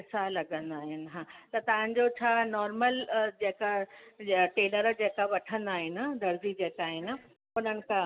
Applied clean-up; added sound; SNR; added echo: none; none; none; none.